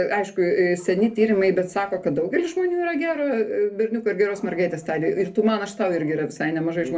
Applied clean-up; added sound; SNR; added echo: neural separator model SepFormer DNS4.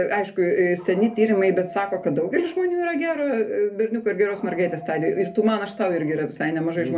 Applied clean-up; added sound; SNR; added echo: none; Dog; 19 dB; reverberation time 0.3 s.